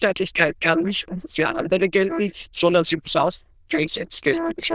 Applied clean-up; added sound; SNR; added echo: neural diffusion model UNIVERSE++.